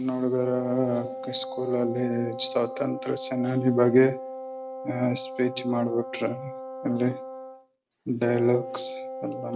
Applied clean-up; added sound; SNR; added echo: none; Wind instrument, woodwind instrument; 11 dB; none.